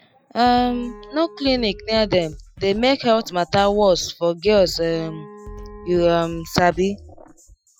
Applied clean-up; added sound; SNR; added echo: classical method Wiener filter.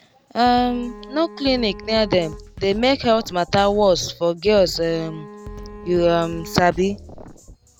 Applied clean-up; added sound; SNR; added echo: none; Bowed string instrument + Drum kit; 16 dB; none.